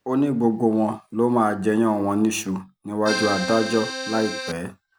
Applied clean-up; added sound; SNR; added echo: none; Accordion; 6 dB; none.